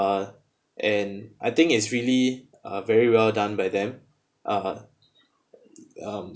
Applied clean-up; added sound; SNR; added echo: none; none; none; none.